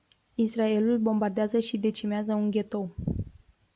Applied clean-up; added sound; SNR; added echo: none; none; none; none.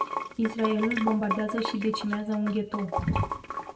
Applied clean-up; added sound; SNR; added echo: none; Sink (filling or washing) / Water; 5 dB; reverberation time 0.5 s.